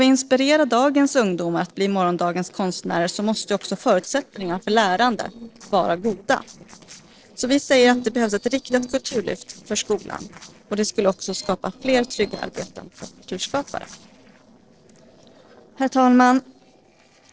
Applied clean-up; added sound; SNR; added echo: neural separator model SepFormer DNS4.